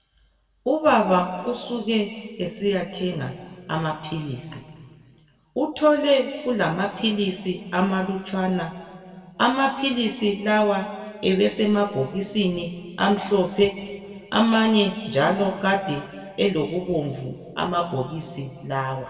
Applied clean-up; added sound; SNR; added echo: none; none; none; reverberation time 1.9 s.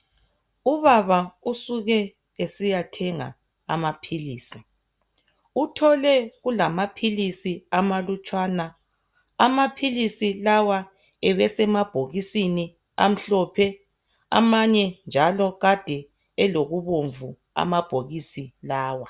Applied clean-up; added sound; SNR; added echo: none; none; none; none.